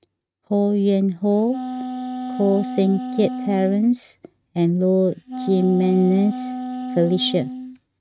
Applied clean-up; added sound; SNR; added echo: neural mask model RNNoise.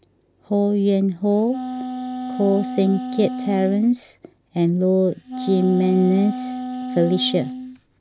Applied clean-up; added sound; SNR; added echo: none; Wind instrument, woodwind instrument; 8 dB; none.